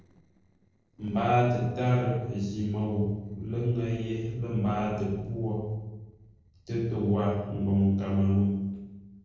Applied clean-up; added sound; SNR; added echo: neural separator model SepFormer DNS4.